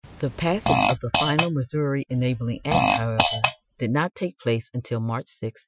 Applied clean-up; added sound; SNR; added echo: classical method Wiener filter.